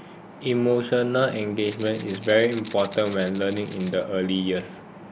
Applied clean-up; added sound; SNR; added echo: none; Rattle (instrument); 20 dB; none.